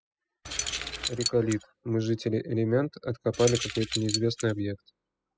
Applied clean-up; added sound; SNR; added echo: classical method spectral subtraction.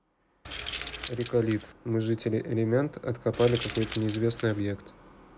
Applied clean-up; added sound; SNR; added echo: none; Keys jangling; 5 dB; none.